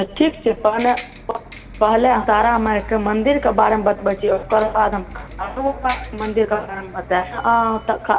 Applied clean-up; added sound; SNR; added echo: none; Bus; 16 dB; reverberation time 0.7 s.